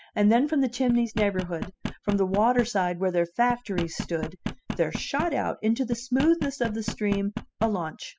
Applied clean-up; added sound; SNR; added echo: classical method spectral subtraction.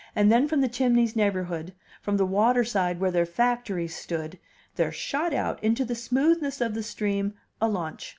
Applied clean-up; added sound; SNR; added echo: none; none; none; none.